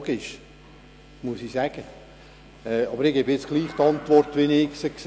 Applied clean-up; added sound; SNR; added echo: none; none; none; none.